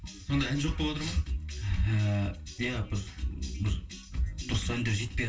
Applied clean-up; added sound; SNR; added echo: none; none; none; reverberation time 0.2 s.